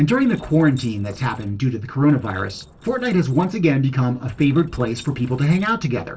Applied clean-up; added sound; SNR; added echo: neural separator model SepFormer DNS4.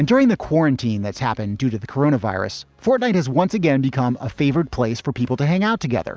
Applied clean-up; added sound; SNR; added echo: none; none; none; none.